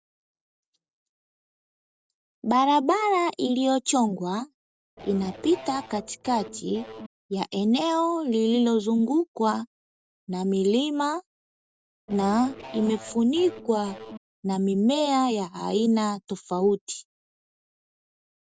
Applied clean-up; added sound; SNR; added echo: neural separator model SepFormer DNS4.